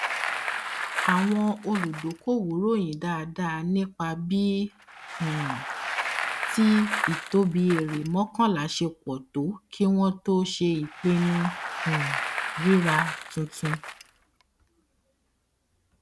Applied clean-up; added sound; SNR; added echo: none; Bicycle; 7 dB; none.